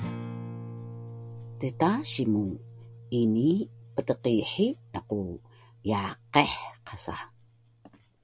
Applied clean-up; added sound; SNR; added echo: none; Acoustic guitar; 14 dB; none.